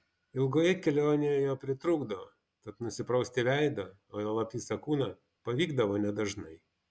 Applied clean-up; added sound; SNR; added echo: none; none; none; none.